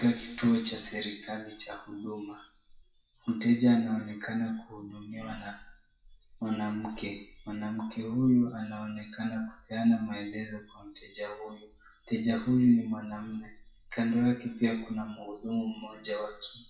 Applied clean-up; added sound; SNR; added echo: classical method WPE with log-MMSE.